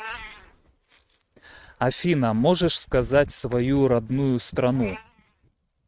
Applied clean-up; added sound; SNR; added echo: neural mask model RNNoise.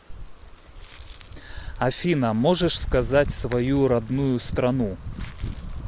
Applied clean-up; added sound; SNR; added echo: none; none; none; none.